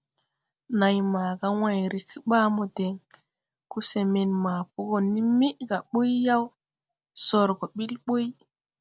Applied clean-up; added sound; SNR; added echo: none; none; none; none.